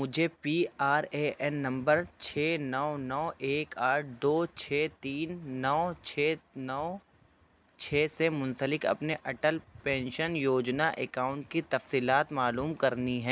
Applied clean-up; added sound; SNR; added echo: none; none; none; none.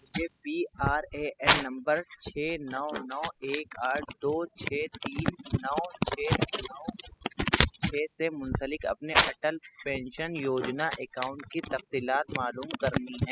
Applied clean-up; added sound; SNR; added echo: classical method spectral subtraction.